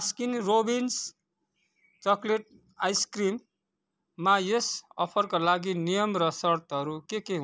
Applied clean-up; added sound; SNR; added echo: none; none; none; none.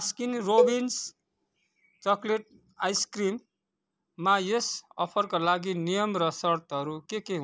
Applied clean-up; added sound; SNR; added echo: none; Cowbell; 1 dB; none.